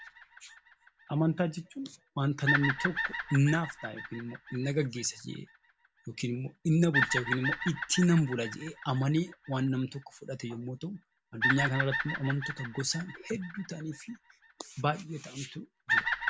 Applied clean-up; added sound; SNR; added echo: none; Bird vocalization, bird call, bird song; 5 dB; none.